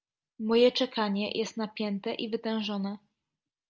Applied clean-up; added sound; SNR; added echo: none; none; none; none.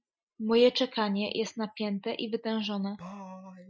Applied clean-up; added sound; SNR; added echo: classical method Wiener filter.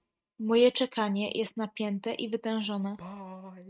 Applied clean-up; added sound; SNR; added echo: neural mask model RNNoise.